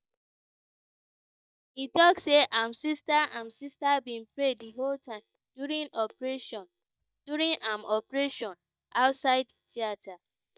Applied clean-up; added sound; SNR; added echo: neural mask model DeepFilterNet 3.